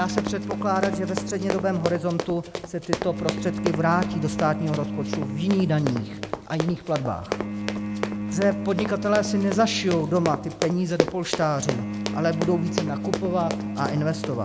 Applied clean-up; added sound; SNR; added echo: none; Run + Bowed string instrument; 3 dB; none.